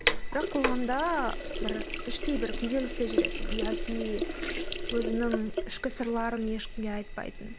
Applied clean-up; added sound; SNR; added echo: none; Sink (filling or washing); -1 dB; none.